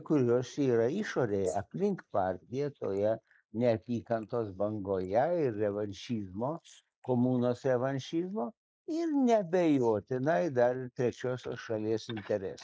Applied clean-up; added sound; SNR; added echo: neural mask model Resemble Enhance denoiser.